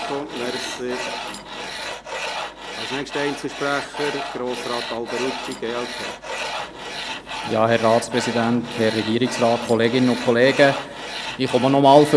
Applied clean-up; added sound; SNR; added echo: none; Tools; 9 dB; none.